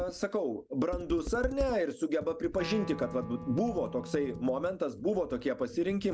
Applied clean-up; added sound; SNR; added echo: none; Wind instrument, woodwind instrument + Computer keyboard; 11 dB; none.